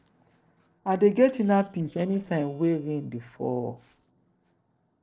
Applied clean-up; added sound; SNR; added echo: neural separator model SepFormer DNS4.